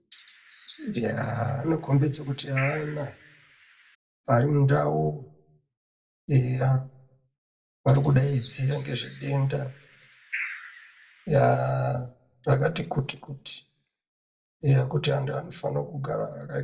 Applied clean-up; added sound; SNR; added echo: neural separator model SepFormer DNS4.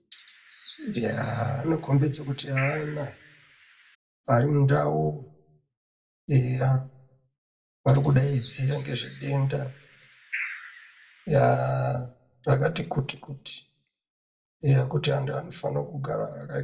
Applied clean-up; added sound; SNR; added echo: none; Bird; 15 dB; reverberation time 0.3 s.